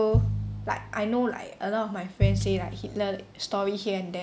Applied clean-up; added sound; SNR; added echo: none; Piano; 1 dB; none.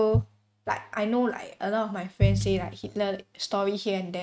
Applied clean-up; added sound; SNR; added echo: neural mask model RNNoise.